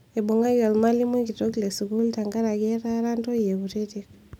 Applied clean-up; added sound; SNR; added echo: none; none; none; none.